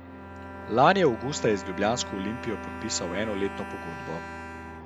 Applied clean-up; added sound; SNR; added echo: none; Bowed string instrument + Fixed-wing aircraft, airplane; 10 dB; none.